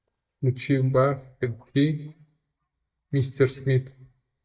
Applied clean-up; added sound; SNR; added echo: neural mask model DeepFilterNet 3.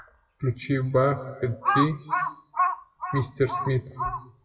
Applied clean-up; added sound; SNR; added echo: classical method WPE with log-MMSE.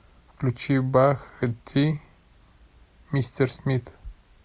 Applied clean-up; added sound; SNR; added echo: none; none; none; none.